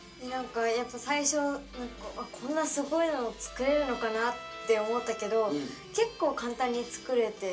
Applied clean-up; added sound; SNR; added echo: none; Trumpet; 15 dB; reverberation time 0.2 s.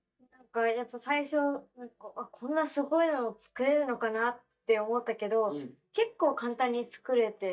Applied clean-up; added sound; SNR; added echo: neural mask model DeepFilterNet 3.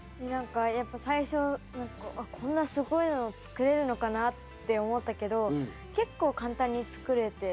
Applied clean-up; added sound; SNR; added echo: none; none; none; none.